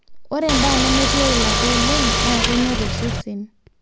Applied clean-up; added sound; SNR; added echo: none; Car; -4 dB; none.